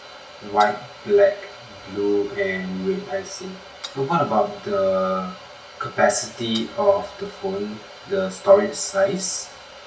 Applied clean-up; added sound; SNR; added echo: none; Cutlery, silverware / Dishes, pots, and pans; 19 dB; reverberation time 0.1 s.